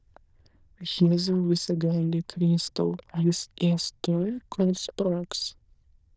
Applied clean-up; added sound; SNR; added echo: neural diffusion model UNIVERSE++.